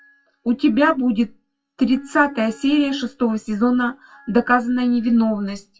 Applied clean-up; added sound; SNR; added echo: classical method WPE with log-MMSE.